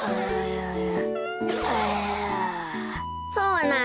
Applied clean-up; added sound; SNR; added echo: none; Wind instrument, woodwind instrument; 14 dB; none.